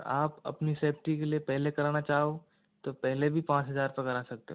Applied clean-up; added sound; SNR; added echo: none; none; none; none.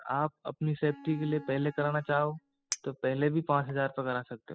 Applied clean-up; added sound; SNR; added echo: classical method spectral subtraction.